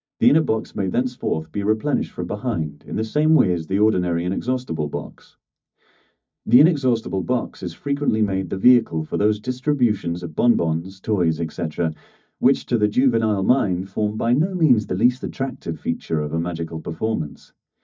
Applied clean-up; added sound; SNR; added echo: neural mask model DeepFilterNet 3.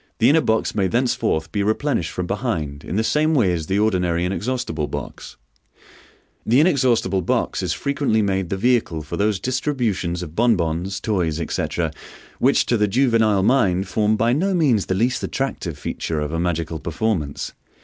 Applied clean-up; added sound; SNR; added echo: none; none; none; none.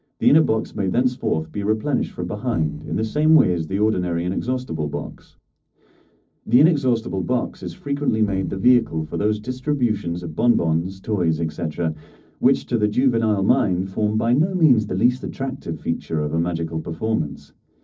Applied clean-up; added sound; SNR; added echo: neural separator model SepFormer DNS4.